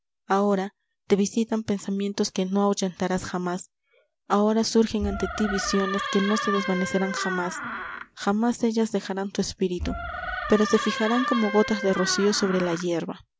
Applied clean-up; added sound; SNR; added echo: none; Door; 6 dB; none.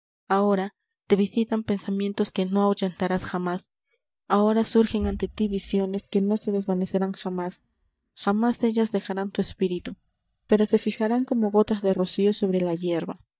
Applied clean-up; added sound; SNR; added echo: neural mask model DeepFilterNet 3.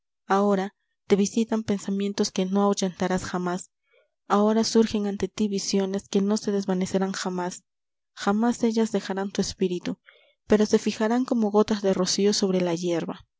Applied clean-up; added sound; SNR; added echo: none; none; none; none.